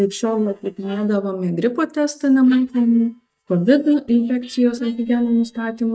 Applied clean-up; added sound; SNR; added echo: neural mask model DeepFilterNet 3.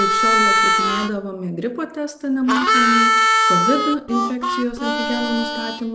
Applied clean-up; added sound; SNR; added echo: none; Harmonica; -4 dB; none.